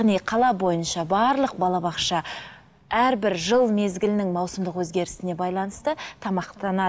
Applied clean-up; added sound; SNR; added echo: none; none; none; none.